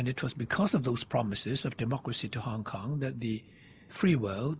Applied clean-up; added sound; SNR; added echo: none; none; none; none.